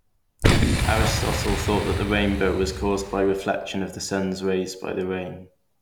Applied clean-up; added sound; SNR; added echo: none; Boom; 1 dB; none.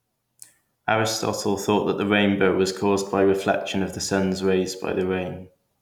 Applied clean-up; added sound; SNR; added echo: none; none; none; none.